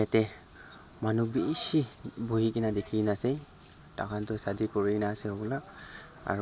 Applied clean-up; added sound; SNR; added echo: none; none; none; none.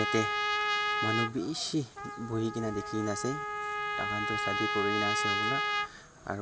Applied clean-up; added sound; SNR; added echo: none; Trumpet; -2 dB; none.